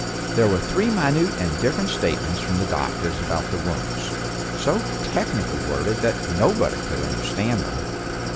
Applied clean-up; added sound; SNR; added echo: none; Idling; 2 dB; none.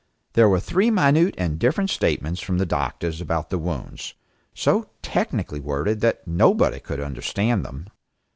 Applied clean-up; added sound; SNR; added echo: none; none; none; none.